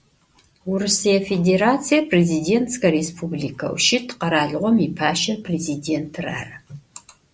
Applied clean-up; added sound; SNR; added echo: none; none; none; none.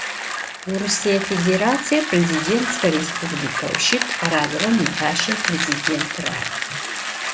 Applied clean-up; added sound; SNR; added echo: none; Bicycle; 3 dB; none.